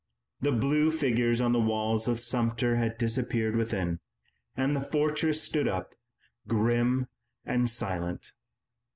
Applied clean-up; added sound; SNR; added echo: none; none; none; none.